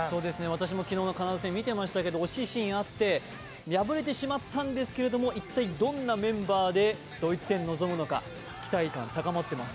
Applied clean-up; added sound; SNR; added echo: none; none; none; none.